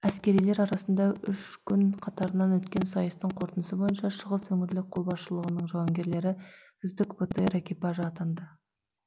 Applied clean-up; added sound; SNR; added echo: none; none; none; none.